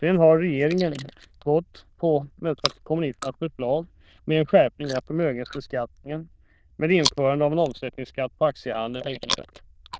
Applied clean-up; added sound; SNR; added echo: neural diffusion model UNIVERSE++.